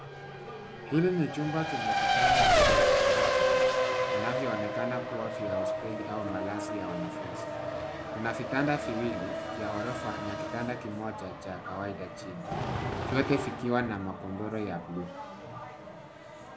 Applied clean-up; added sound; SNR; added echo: none; Race car, auto racing; -4 dB; none.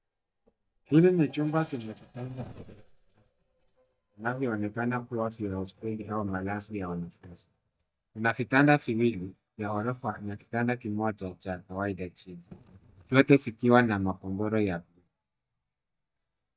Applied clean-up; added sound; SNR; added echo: neural mask model DeepFilterNet 3.